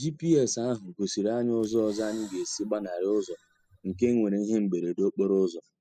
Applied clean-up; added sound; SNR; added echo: classical method spectral subtraction.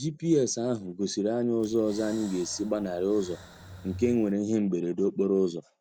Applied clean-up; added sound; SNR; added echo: none; Breathing; 18 dB; none.